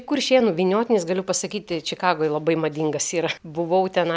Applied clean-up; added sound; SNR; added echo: none; none; none; none.